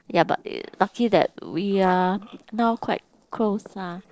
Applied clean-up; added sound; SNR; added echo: neural separator model SepFormer DNS4.